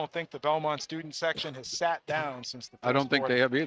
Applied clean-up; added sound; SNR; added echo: neural mask model RNNoise.